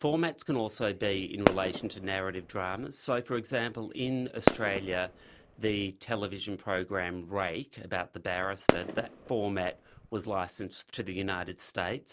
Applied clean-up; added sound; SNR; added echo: none; Fireworks; -1 dB; none.